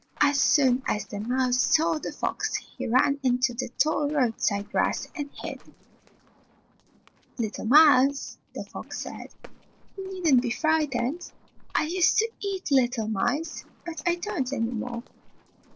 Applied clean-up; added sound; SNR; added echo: neural separator model SepFormer DNS4.